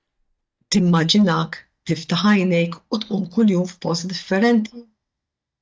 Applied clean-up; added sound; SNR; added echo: neural mask model DeepFilterNet 3.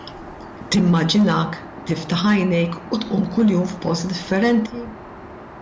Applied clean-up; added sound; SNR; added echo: none; Aircraft; 16 dB; none.